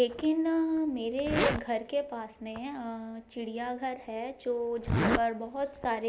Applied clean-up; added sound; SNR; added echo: none; Zipper (clothing); 5 dB; none.